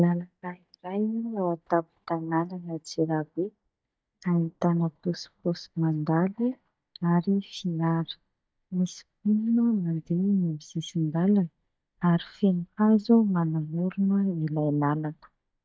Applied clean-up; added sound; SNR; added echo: neural mask model DeepFilterNet 3.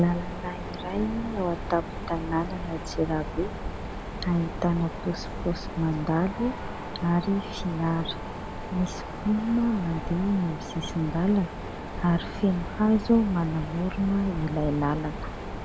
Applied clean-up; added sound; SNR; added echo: none; Mechanisms; 7 dB; none.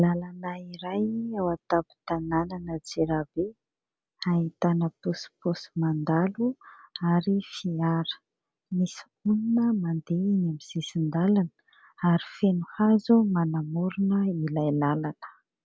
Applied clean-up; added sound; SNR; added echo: none; none; none; none.